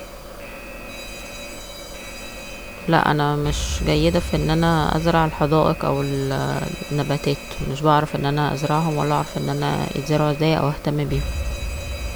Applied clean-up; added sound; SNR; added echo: none; Alarm; 10 dB; none.